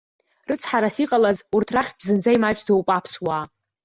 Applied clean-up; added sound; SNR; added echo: none; none; none; none.